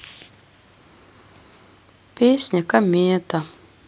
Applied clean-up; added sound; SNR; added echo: none; none; none; none.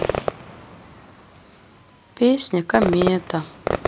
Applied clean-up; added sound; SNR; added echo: none; Fireworks; 5 dB; none.